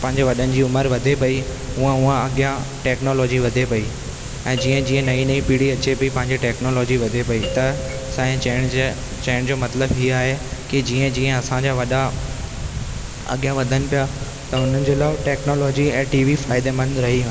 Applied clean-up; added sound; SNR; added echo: none; Doorbell + Water; 14 dB; none.